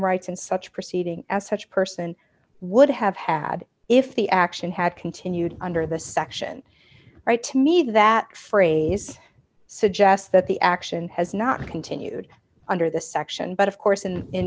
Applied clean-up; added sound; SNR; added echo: none; none; none; none.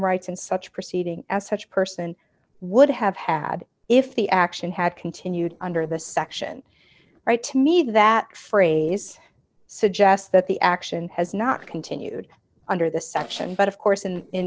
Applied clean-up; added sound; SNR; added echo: neural separator model SepFormer DNS4.